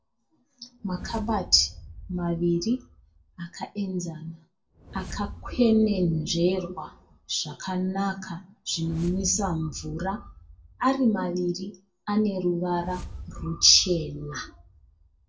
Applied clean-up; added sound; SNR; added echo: none; Whoosh, swoosh, swish; 16 dB; reverberation time 0.2 s.